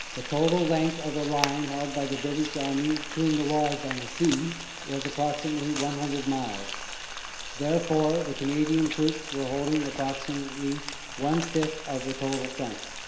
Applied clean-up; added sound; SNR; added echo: none; Frying (food); 8 dB; reverberation time 0.9 s.